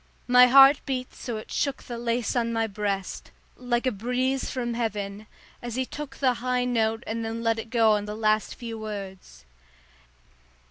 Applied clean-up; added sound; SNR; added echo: none; none; none; none.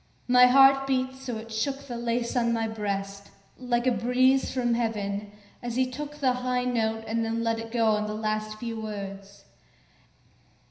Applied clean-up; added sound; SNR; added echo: none; none; none; reverberation time 0.9 s.